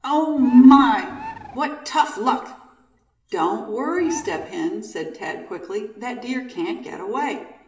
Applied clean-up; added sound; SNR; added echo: none; Bird; 15 dB; reverberation time 0.9 s.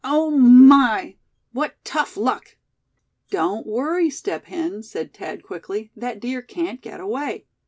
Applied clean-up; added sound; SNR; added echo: none; none; none; none.